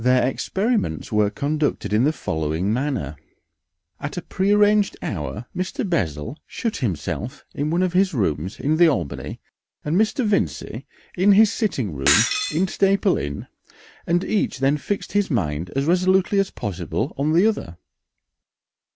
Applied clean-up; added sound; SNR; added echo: none; Shatter; 5 dB; none.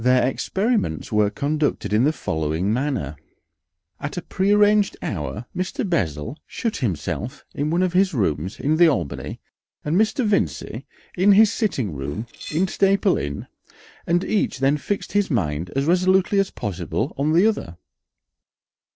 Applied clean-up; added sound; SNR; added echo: neural separator model SepFormer DNS4.